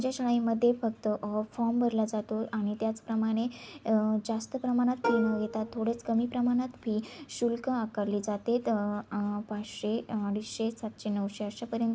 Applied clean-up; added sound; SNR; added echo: none; Plucked string instrument; 6 dB; none.